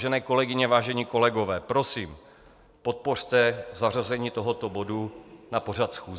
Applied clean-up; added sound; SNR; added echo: none; none; none; none.